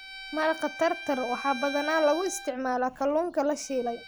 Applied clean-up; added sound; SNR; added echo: none; Bowed string instrument; 13 dB; none.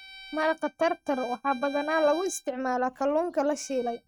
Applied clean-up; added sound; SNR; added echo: neural mask model RNNoise.